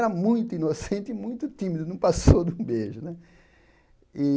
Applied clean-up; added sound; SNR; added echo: none; none; none; none.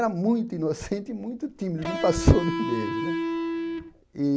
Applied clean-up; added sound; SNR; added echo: none; Electric guitar; 3 dB; none.